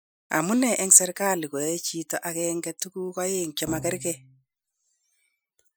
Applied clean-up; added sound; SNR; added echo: classical method Wiener filter.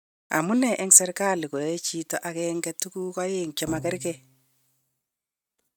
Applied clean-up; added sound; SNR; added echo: neural mask model RNNoise.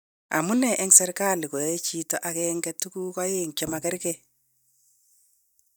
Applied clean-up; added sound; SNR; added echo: neural mask model DeepFilterNet 3.